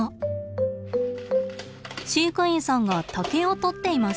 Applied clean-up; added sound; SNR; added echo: none; none; none; none.